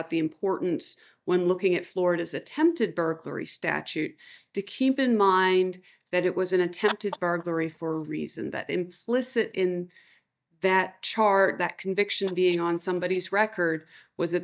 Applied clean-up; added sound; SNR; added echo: neural mask model DeepFilterNet 3.